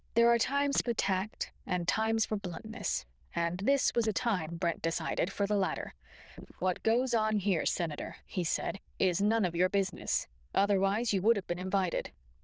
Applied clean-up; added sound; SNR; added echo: neural diffusion model UNIVERSE++.